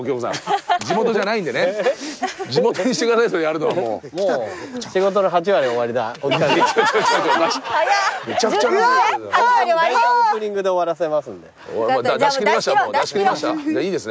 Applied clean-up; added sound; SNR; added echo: none; none; none; none.